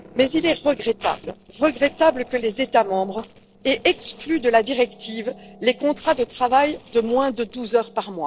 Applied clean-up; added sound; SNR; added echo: neural separator model SepFormer DNS4.